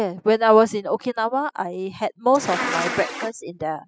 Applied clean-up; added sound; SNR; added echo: classical method spectral subtraction.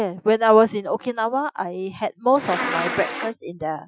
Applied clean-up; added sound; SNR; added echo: classical method Wiener filter.